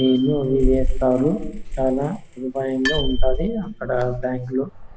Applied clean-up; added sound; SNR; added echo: none; Bicycle bell; 2 dB; none.